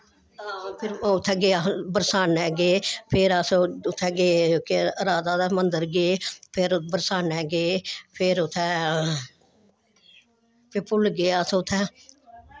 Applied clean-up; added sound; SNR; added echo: none; none; none; none.